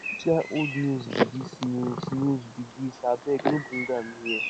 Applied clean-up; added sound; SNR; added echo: none; Bird vocalization, bird call, bird song; 11 dB; none.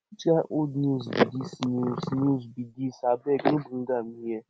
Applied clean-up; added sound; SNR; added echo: none; none; none; none.